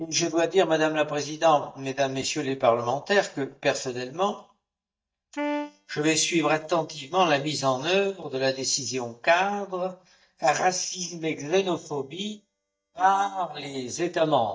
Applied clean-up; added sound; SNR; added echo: neural mask model DeepFilterNet 3.